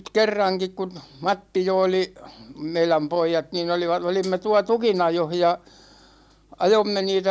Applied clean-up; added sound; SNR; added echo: none; none; none; none.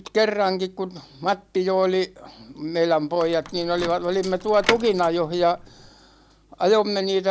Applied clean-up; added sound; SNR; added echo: none; Door / Car; 10 dB; none.